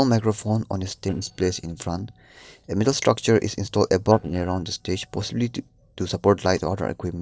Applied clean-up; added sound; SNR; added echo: neural separator model SepFormer DNS4.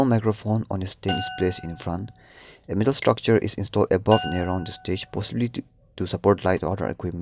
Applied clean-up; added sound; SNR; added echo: none; Glass; 7 dB; none.